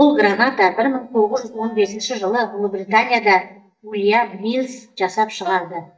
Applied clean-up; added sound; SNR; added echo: neural mask model DeepFilterNet 3.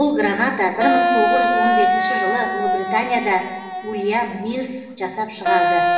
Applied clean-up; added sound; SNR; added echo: none; Wind instrument, woodwind instrument; -1 dB; reverberation time 1.2 s.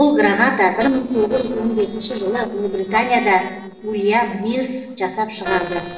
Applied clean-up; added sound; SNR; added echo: neural separator model SepFormer DNS4.